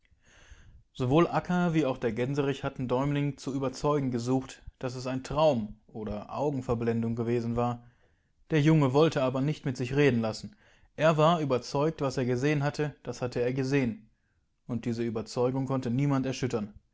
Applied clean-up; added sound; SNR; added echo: none; none; none; none.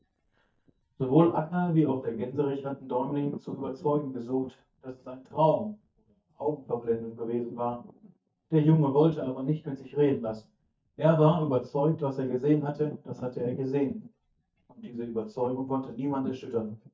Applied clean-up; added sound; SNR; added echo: neural mask model DeepFilterNet 3.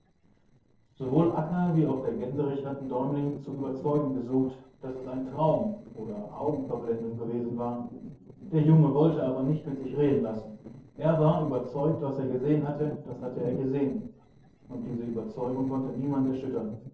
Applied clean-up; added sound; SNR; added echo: neural separator model SepFormer DNS4.